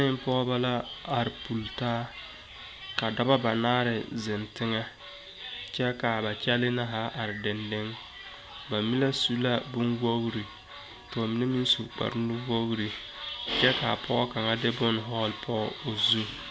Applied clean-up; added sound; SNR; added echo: none; none; none; none.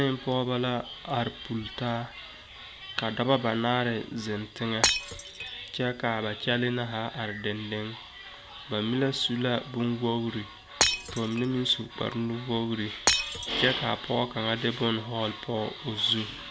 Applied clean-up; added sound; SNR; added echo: none; Shatter; 0 dB; none.